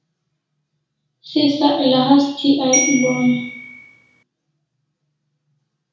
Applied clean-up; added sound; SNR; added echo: none; Bell; 4 dB; reverberation time 0.6 s.